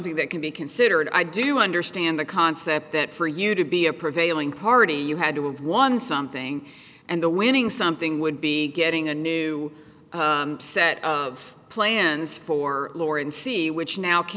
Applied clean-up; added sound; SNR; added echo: none; none; none; none.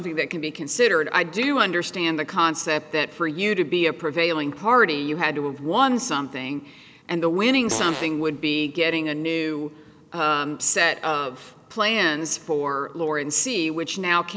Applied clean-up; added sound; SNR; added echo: none; Fart; 11 dB; none.